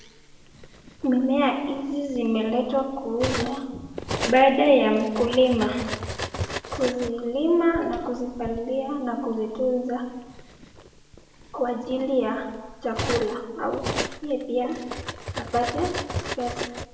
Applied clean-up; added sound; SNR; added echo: none; Cutlery, silverware; 10 dB; reverberation time 1.0 s.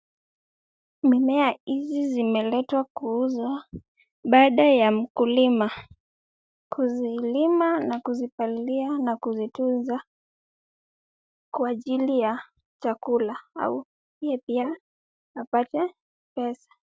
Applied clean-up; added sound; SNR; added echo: none; none; none; none.